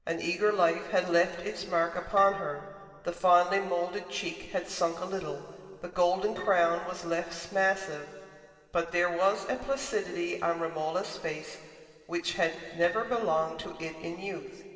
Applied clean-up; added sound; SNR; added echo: neural separator model SepFormer DNS4.